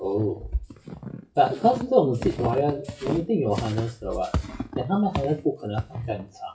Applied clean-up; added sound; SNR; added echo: classical method WPE with log-MMSE.